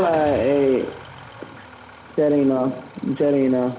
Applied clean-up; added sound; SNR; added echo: none; Idling / Engine starting; 17 dB; none.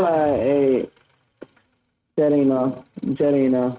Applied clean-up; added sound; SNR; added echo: neural mask model RNNoise.